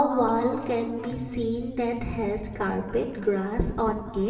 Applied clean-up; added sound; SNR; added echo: none; Electric guitar; 17 dB; reverberation time 2.4 s.